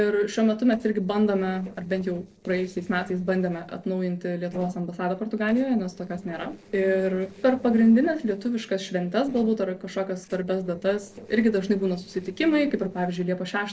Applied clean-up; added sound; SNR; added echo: neural separator model SepFormer DNS4.